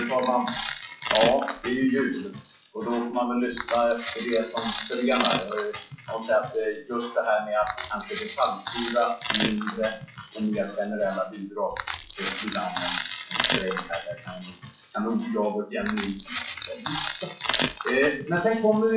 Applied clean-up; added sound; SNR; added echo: classical method WPE with log-MMSE.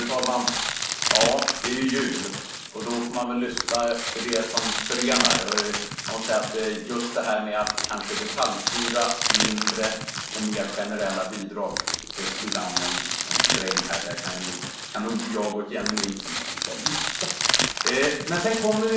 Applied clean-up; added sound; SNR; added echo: none; Crushing; 0 dB; reverberation time 0.5 s.